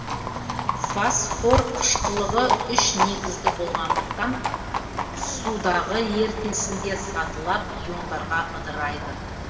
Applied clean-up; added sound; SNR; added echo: none; Livestock, farm animals, working animals; 1 dB; reverberation time 2.3 s.